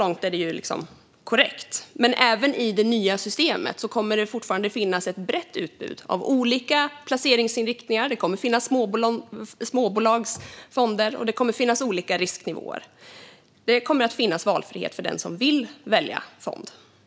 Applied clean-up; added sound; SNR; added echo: none; none; none; none.